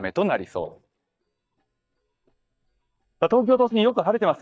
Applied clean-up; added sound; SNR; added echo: neural mask model DeepFilterNet 3.